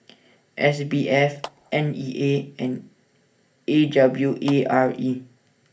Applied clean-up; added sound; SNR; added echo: none; Clapping; 20 dB; reverberation time 0.3 s.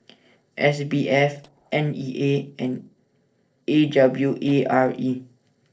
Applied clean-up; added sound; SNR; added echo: neural separator model SepFormer DNS4.